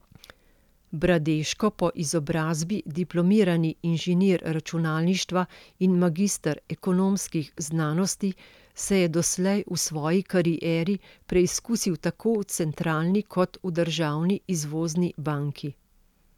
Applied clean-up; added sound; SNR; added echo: none; none; none; none.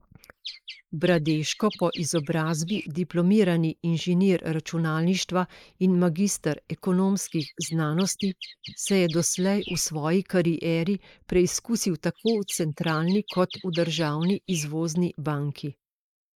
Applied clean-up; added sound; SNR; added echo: neural mask model Resemble Enhance denoiser.